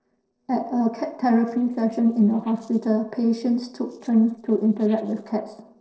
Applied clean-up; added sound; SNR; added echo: neural separator model SepFormer DNS4.